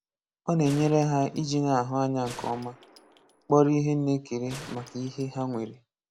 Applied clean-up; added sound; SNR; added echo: none; Gunshot, gunfire; 19 dB; none.